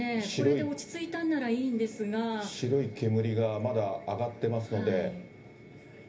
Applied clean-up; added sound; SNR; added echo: none; none; none; reverberation time 0.3 s.